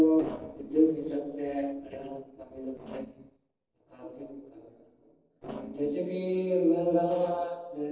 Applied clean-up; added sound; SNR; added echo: neural separator model SepFormer DNS4.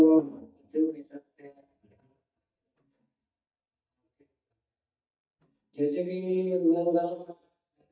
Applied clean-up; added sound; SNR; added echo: neural mask model DeepFilterNet 3.